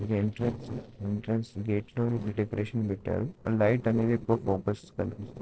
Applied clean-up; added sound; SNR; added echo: neural separator model SepFormer DNS4.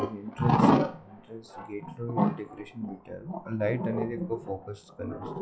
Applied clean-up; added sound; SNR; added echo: classical method log-MMSE.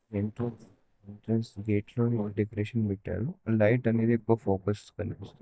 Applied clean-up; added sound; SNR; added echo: neural mask model DeepFilterNet 3.